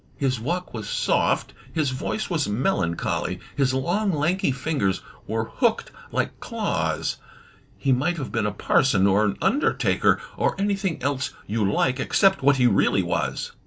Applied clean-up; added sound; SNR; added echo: none; none; none; none.